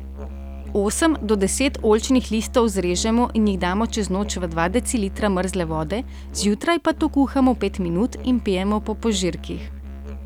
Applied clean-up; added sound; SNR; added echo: none; Musical instrument; 11 dB; none.